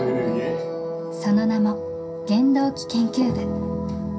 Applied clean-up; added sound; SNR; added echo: none; none; none; reverberation time 0.3 s.